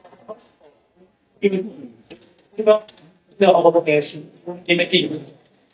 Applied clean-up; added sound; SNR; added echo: neural mask model DeepFilterNet 3.